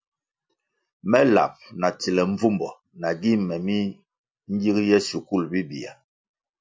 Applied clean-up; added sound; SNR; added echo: none; none; none; none.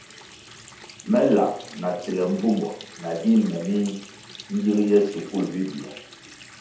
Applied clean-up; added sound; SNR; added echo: none; Water tap, faucet; 20 dB; reverberation time 0.6 s.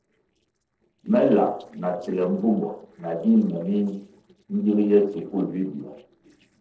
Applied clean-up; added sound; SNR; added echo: neural separator model SepFormer DNS4.